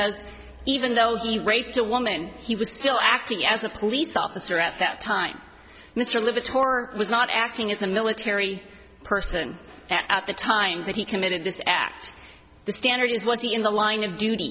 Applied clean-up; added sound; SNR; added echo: none; none; none; none.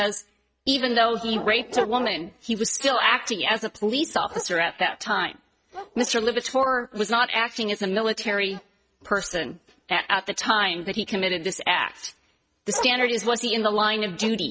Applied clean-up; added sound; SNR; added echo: neural mask model RNNoise.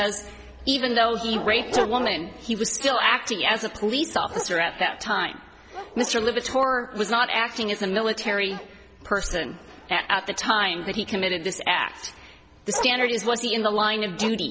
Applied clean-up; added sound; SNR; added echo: none; Dog; 13 dB; none.